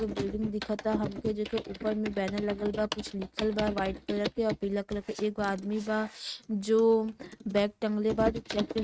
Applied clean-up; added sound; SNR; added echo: neural mask model RNNoise.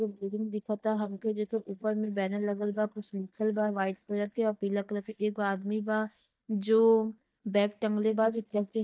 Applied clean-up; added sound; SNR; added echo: neural mask model DeepFilterNet 3.